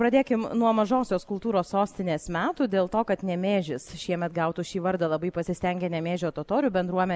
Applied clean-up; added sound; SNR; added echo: none; none; none; none.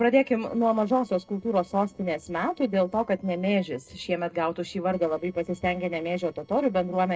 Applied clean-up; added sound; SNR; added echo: neural separator model SepFormer DNS4.